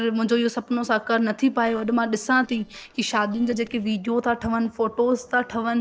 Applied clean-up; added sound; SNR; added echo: neural separator model SepFormer DNS4.